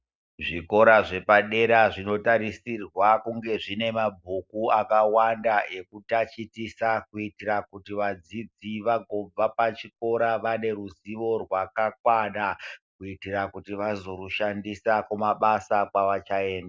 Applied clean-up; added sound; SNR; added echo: none; none; none; none.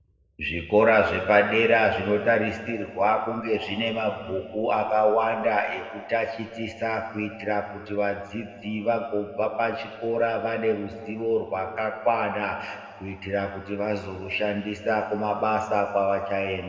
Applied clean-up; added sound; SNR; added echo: none; none; none; reverberation time 2.0 s.